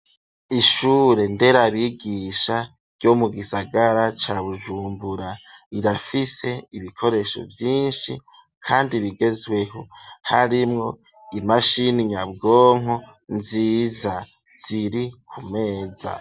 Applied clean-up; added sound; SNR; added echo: none; none; none; none.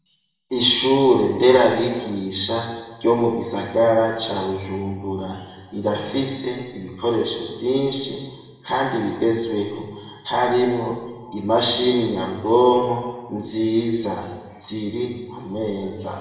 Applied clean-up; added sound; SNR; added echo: none; none; none; reverberation time 1.2 s.